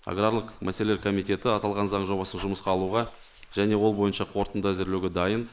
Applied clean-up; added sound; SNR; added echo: neural mask model Resemble Enhance denoiser.